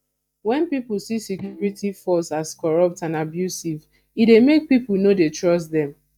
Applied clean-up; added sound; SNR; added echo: neural mask model DeepFilterNet 3.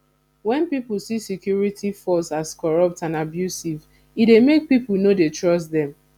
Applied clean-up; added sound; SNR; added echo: none; none; none; none.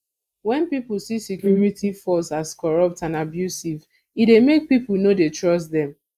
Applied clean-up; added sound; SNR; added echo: neural mask model Resemble Enhance denoiser.